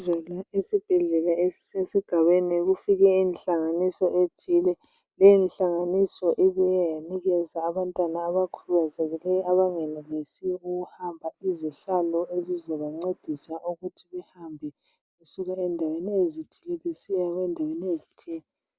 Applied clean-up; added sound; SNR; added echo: neural mask model Resemble Enhance denoiser.